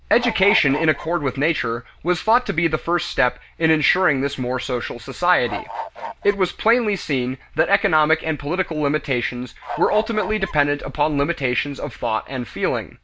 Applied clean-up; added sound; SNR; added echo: none; Bird / Fowl; 9 dB; none.